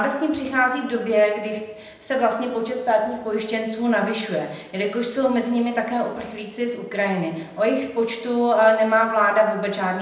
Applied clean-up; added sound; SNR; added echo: none; none; none; reverberation time 0.8 s.